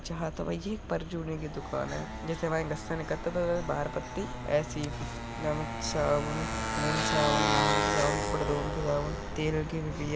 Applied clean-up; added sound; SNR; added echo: none; Motorcycle; 1 dB; none.